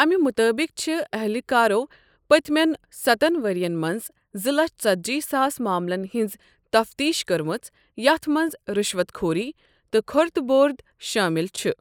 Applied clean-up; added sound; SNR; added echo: neural mask model Resemble Enhance denoiser.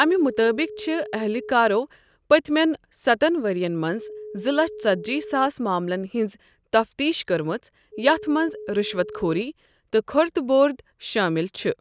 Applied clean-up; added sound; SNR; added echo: none; Telephone; 18 dB; none.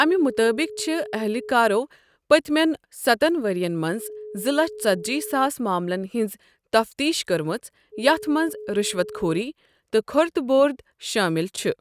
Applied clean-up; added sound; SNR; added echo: neural mask model RNNoise.